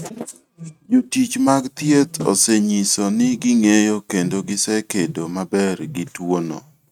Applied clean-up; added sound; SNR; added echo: neural mask model RNNoise.